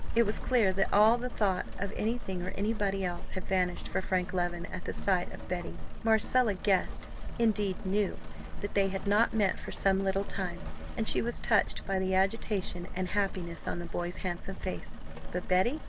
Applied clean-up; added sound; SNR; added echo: none; Rain; 2 dB; none.